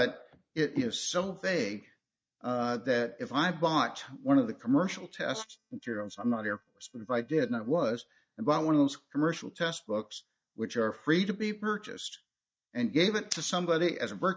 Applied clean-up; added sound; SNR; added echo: neural mask model DeepFilterNet 3.